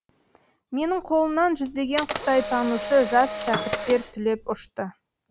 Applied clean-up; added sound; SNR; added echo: none; Camera + Piano; 5 dB; none.